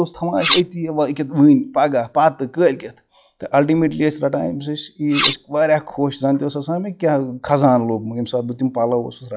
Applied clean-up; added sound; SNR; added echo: classical method log-MMSE.